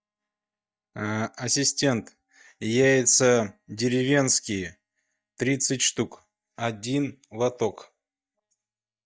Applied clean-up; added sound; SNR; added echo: neural mask model DeepFilterNet 3.